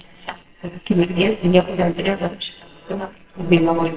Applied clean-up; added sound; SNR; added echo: neural separator model SepFormer WHAMR!.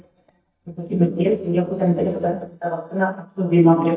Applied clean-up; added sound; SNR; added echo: neural mask model DeepFilterNet 3.